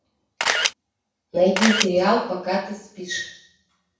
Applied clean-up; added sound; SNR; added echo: none; Camera; -3 dB; reverberation time 0.6 s.